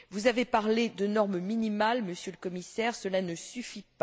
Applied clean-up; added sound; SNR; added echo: none; none; none; none.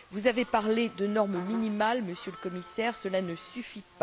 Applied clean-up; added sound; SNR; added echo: none; Buzz + Harmonica; 17 dB; none.